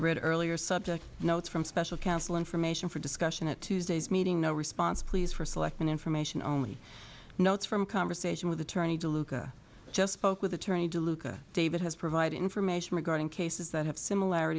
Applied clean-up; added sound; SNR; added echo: none; none; none; none.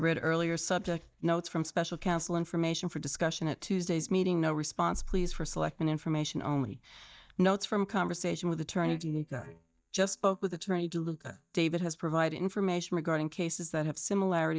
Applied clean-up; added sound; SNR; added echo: neural mask model DeepFilterNet 3.